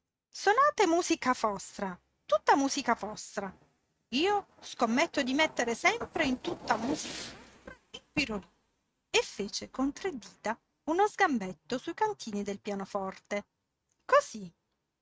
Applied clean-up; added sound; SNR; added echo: neural mask model RNNoise.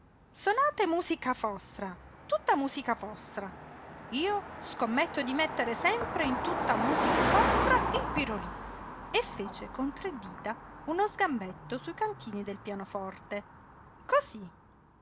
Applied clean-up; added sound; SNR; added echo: none; Car passing by; 3 dB; none.